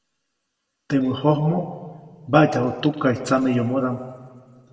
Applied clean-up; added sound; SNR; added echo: none; none; none; reverberation time 1.6 s.